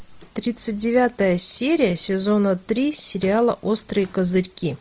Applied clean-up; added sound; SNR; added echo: none; none; none; none.